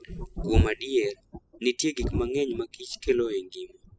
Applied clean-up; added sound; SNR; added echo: classical method spectral subtraction.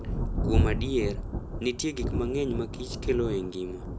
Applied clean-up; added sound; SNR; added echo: none; Thunder; -2 dB; none.